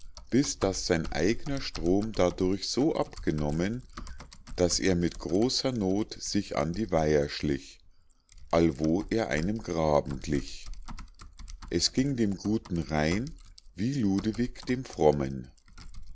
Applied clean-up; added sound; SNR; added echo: none; Typing; 13 dB; none.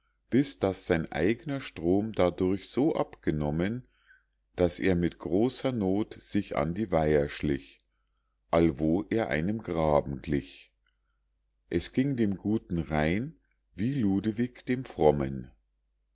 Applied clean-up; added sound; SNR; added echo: none; none; none; none.